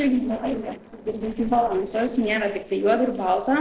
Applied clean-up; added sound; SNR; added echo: neural separator model SepFormer DNS4.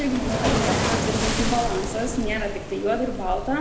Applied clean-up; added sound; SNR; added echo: none; Waves, surf; 0 dB; reverberation time 0.7 s.